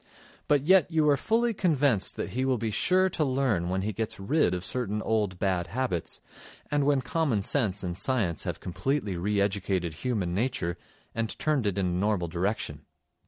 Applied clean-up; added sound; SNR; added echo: none; none; none; none.